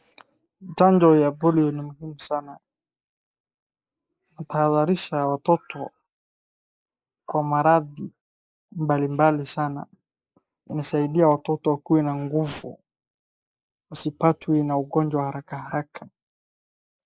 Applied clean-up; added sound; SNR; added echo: neural mask model Resemble Enhance denoiser.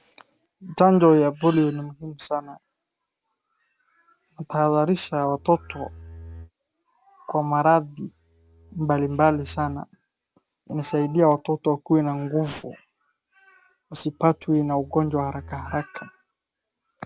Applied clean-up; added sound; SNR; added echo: none; Bowed string instrument; 19 dB; none.